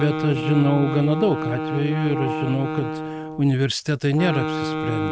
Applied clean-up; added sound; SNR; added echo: neural mask model RNNoise.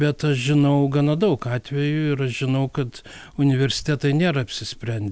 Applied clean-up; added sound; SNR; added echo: none; none; none; none.